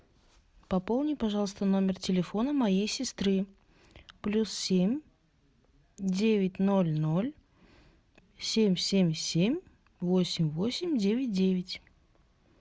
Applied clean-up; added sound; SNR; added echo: none; none; none; none.